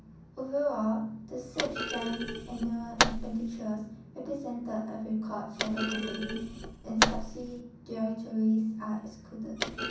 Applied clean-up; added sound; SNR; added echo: none; Thump, thud; 2 dB; reverberation time 0.6 s.